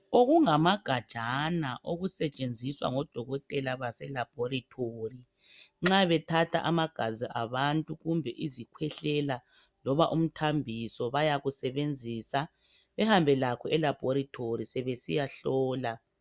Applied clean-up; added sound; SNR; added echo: none; none; none; none.